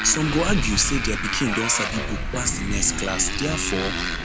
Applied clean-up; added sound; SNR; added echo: none; Motorcycle; 1 dB; none.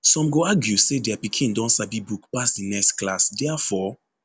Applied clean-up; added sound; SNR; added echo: none; none; none; none.